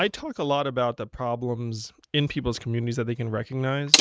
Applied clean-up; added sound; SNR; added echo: neural mask model RNNoise.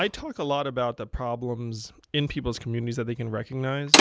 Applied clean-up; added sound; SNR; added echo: none; Slam; -1 dB; none.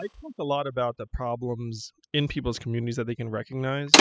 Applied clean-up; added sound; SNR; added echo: classical method spectral subtraction.